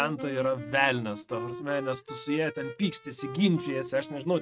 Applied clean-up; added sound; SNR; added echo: neural mask model RNNoise.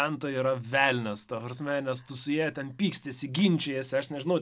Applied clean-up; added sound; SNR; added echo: none; none; none; none.